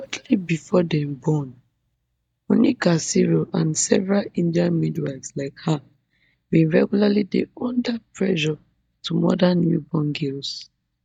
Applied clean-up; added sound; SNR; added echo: neural mask model DeepFilterNet 3.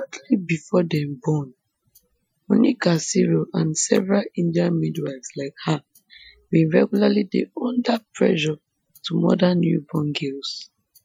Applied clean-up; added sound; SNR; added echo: classical method Wiener filter.